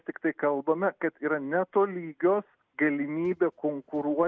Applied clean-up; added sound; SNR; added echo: none; none; none; none.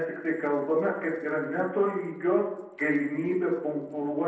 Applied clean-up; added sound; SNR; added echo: neural separator model SepFormer DNS4.